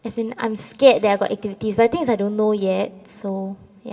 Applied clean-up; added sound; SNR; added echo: none; none; none; reverberation time 0.3 s.